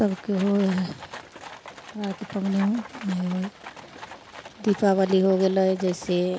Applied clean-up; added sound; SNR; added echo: none; Livestock, farm animals, working animals; 16 dB; none.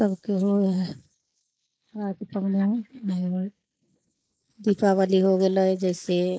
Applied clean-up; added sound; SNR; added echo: neural mask model Resemble Enhance denoiser.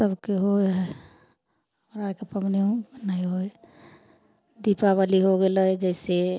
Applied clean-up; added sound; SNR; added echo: none; none; none; none.